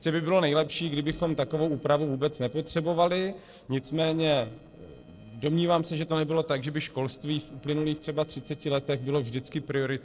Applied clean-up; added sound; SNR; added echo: neural separator model SepFormer DNS4.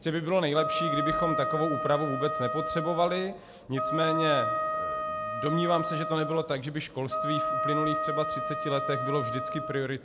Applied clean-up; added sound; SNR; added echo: none; Wind instrument, woodwind instrument; 1 dB; none.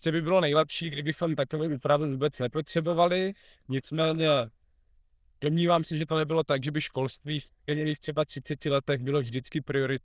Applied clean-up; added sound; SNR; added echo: neural diffusion model UNIVERSE++.